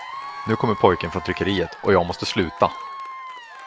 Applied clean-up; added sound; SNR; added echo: none; Applause / Crowd / Cheering; 12 dB; none.